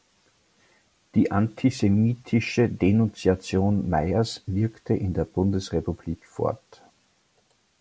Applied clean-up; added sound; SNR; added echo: none; none; none; none.